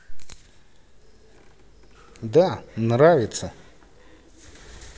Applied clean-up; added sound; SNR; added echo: none; none; none; none.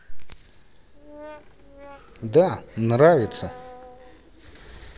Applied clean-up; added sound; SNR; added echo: none; Brass instrument; 20 dB; none.